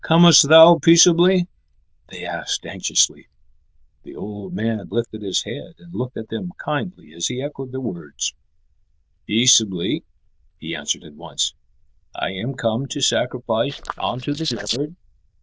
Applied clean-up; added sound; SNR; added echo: neural diffusion model UNIVERSE++.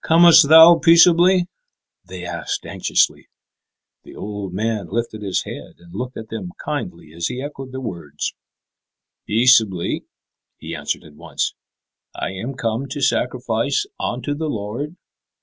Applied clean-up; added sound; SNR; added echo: none; none; none; none.